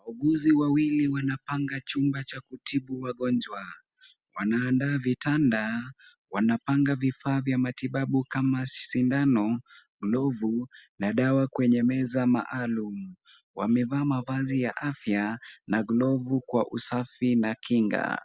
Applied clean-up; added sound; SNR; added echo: none; none; none; none.